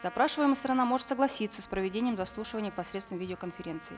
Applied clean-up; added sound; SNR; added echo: none; Trumpet; 19 dB; none.